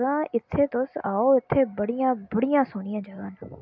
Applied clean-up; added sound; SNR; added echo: none; none; none; none.